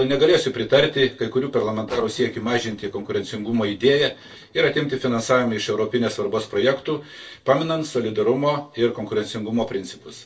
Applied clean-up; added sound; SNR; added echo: neural separator model SepFormer DNS4.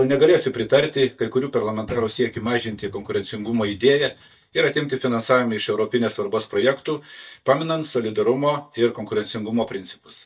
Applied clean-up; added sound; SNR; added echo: neural mask model DeepFilterNet 3.